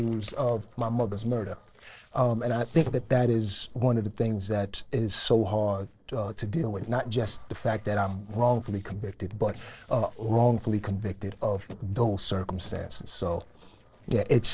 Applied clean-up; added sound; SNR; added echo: neural separator model SepFormer DNS4.